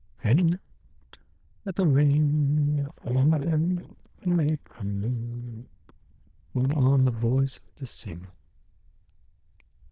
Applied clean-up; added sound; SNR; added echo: neural diffusion model UNIVERSE++.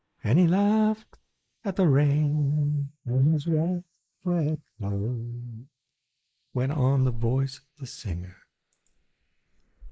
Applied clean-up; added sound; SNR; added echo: neural mask model Resemble Enhance denoiser.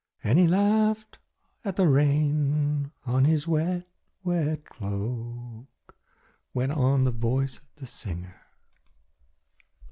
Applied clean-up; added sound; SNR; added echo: none; none; none; none.